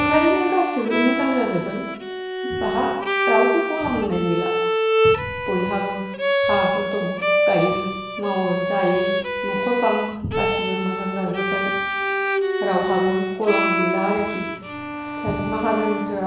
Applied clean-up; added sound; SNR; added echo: none; Bowed string instrument; -1 dB; reverberation time 0.9 s.